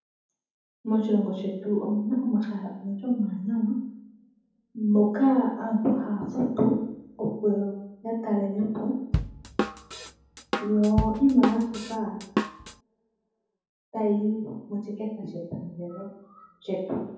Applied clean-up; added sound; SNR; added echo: none; Drum / Drum kit; 4 dB; reverberation time 0.9 s.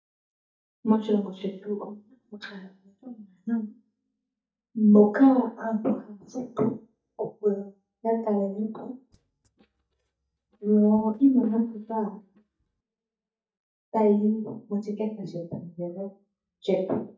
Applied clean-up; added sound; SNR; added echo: neural mask model DeepFilterNet 3.